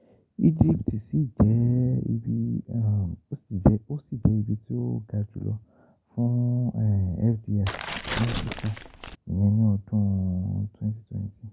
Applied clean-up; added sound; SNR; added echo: none; Tearing; 8 dB; none.